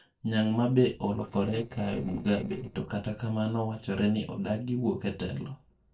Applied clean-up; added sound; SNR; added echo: neural separator model SepFormer DNS4.